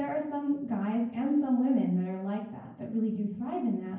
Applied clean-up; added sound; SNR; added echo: none; none; none; reverberation time 0.9 s.